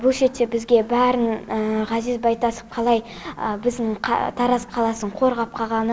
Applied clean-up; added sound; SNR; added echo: none; none; none; none.